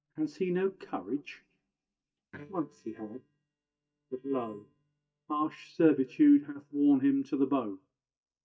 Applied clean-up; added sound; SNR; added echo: neural mask model DeepFilterNet 3.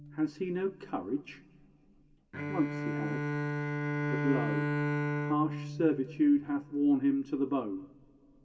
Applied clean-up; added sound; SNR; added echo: none; Bowed string instrument; 3 dB; reverberation time 2.7 s.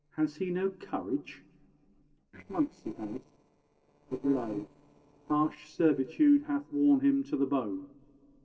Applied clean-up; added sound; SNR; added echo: neural separator model SepFormer DNS4.